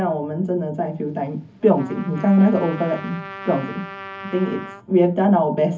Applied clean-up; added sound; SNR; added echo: none; Trumpet; 17 dB; reverberation time 0.3 s.